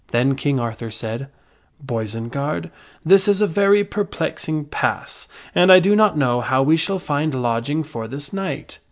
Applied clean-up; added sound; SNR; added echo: none; none; none; none.